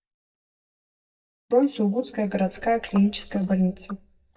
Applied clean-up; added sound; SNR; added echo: neural mask model DeepFilterNet 3.